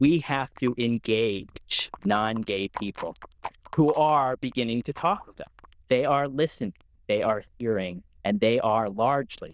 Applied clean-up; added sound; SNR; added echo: neural diffusion model UNIVERSE++.